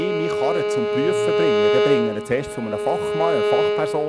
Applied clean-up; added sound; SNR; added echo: none; Bowed string instrument; -4 dB; none.